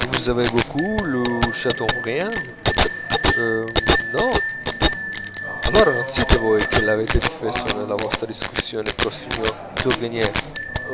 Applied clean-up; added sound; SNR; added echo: none; Bicycle bell; 0 dB; none.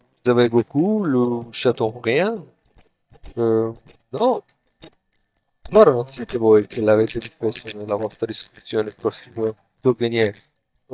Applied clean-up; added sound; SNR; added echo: neural mask model DeepFilterNet 3.